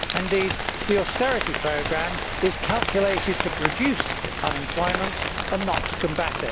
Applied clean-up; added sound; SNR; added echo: none; Rain; 1 dB; none.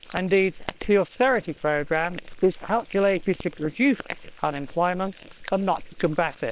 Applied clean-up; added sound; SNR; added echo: neural separator model SepFormer WHAM!.